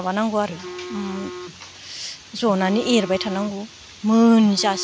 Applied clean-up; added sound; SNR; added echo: none; Telephone; 16 dB; none.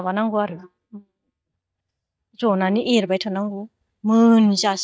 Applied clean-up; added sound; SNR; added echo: neural mask model DeepFilterNet 3.